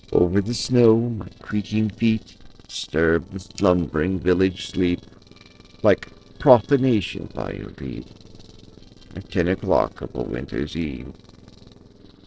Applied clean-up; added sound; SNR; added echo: neural separator model SepFormer DNS4.